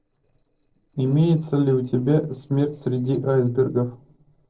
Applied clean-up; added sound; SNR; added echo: neural separator model SepFormer DNS4.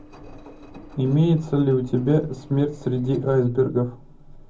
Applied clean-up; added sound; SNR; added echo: none; Engine; 20 dB; reverberation time 0.4 s.